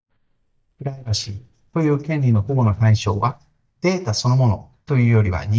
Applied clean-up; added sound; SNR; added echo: neural mask model DeepFilterNet 3.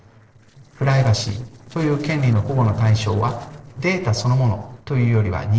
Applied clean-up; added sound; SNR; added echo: neural separator model SepFormer DNS4.